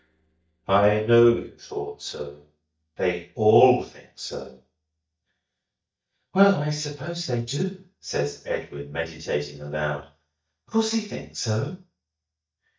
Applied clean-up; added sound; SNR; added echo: neural mask model DeepFilterNet 3.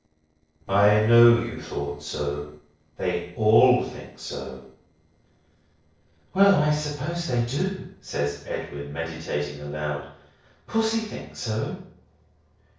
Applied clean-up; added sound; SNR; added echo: neural separator model SepFormer DNS4.